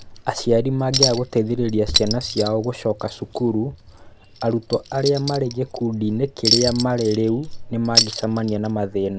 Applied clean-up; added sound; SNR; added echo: none; Chink, clink; 5 dB; none.